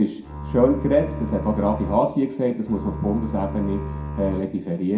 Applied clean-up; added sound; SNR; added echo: none; Bowed string instrument; 8 dB; reverberation time 0.4 s.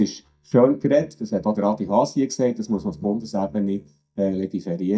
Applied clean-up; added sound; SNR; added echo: neural mask model DeepFilterNet 3.